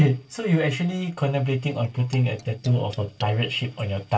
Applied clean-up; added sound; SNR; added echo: neural separator model SepFormer DNS4.